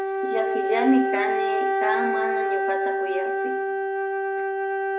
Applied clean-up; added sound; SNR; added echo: none; Wind instrument, woodwind instrument; -4 dB; reverberation time 0.7 s.